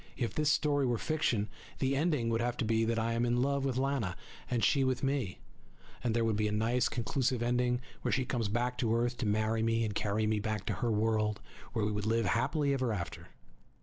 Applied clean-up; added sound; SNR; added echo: none; none; none; none.